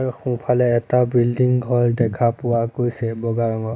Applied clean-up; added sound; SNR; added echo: neural mask model Resemble Enhance denoiser.